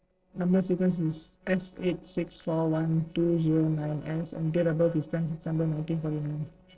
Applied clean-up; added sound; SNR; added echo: neural separator model SepFormer DNS4.